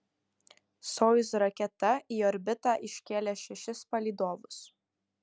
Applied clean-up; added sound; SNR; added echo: none; none; none; none.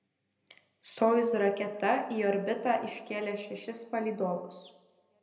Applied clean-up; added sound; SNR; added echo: none; none; none; reverberation time 0.8 s.